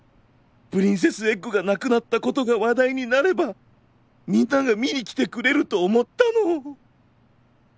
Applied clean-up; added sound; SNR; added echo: none; none; none; none.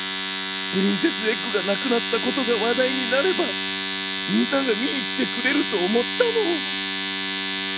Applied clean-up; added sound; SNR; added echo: none; Domestic sounds, home sounds; 1 dB; none.